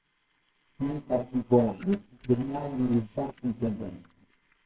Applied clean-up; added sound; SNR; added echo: neural separator model SepFormer WHAMR!.